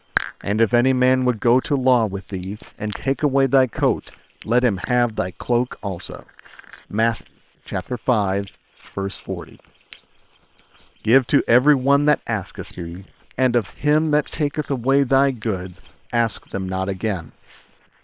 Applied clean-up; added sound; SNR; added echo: neural separator model SepFormer WHAM!.